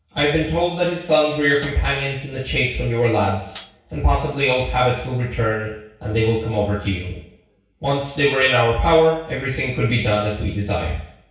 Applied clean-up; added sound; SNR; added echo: none; Hi-hat; 20 dB; reverberation time 0.6 s.